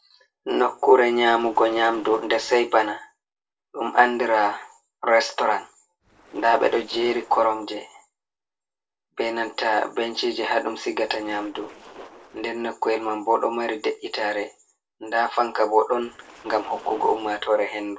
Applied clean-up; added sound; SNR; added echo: neural separator model SepFormer DNS4.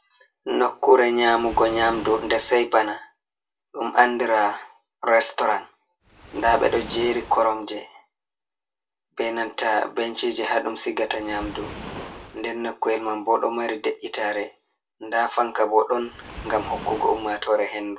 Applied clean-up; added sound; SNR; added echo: none; Waves, surf; 18 dB; reverberation time 0.2 s.